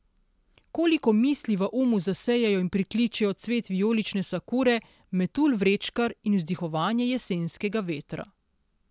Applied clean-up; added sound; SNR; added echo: none; none; none; none.